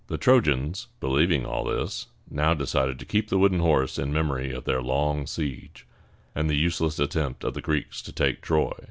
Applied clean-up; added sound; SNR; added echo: none; none; none; none.